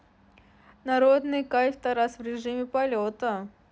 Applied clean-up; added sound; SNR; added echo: none; none; none; none.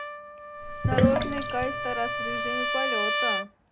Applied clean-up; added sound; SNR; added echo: none; Sink (filling or washing) + Trumpet; -5 dB; none.